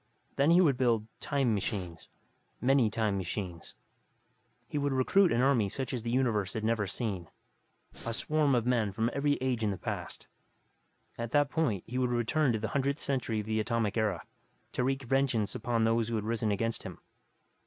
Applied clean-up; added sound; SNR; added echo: none; Breathing; 18 dB; none.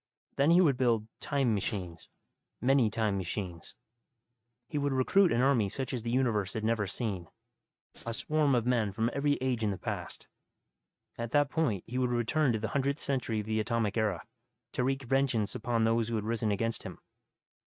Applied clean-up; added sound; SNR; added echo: neural mask model RNNoise.